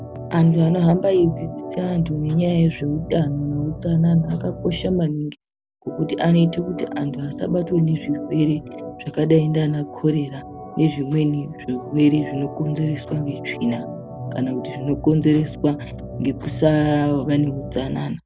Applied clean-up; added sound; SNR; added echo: none; Organ; 11 dB; none.